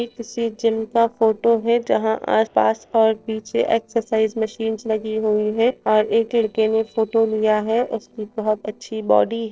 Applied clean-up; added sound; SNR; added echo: neural separator model SepFormer DNS4.